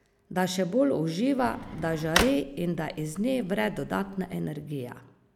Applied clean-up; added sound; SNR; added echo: none; Drawer open or close; 6 dB; none.